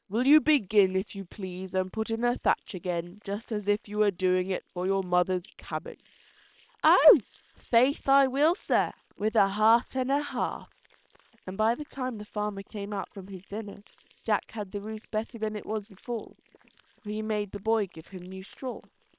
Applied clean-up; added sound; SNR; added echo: neural separator model SepFormer WHAM!.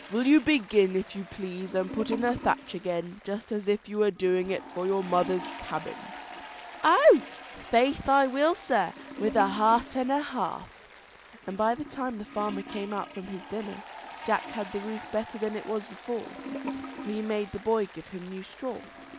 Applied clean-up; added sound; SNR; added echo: none; Toilet flush / Gurgling + Applause; 14 dB; none.